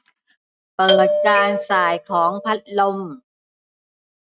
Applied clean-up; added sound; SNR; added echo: neural mask model RNNoise.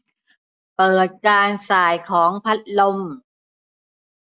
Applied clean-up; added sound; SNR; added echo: neural mask model Resemble Enhance denoiser.